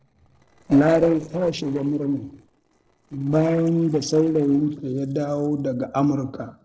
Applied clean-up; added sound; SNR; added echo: neural separator model SepFormer DNS4.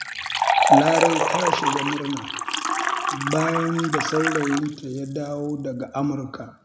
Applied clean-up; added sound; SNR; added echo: none; Liquid; -2 dB; none.